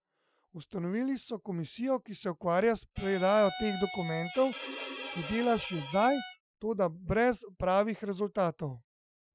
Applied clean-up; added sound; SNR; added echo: classical method Wiener filter.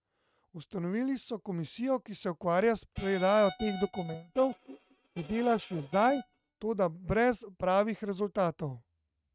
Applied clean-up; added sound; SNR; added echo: neural mask model RNNoise.